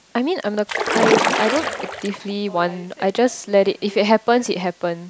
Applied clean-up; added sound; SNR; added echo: none; Splash, splatter; 1 dB; none.